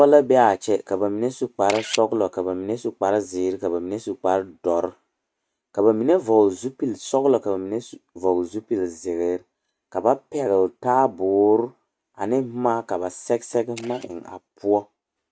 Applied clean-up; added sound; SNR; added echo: neural mask model RNNoise.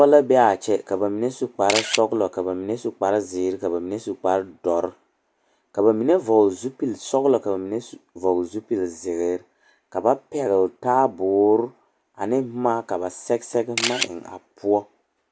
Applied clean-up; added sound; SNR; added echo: none; Camera; 1 dB; none.